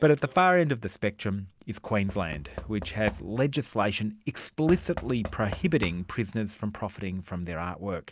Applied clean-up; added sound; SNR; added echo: none; Knock / Wood; 15 dB; none.